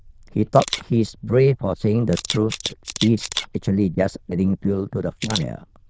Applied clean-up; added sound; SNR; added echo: neural diffusion model UNIVERSE++.